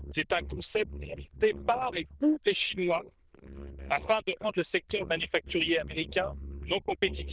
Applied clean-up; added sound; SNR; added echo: neural diffusion model UNIVERSE++.